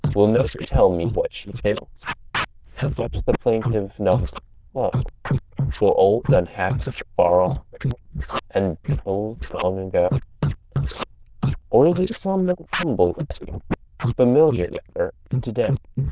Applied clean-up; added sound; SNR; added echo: neural diffusion model UNIVERSE++.